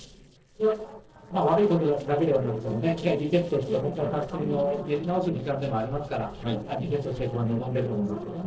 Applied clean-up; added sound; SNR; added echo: neural separator model SepFormer DNS4.